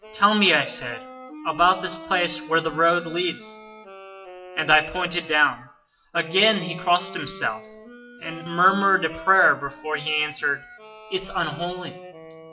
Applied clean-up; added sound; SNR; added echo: classical method WPE with log-MMSE.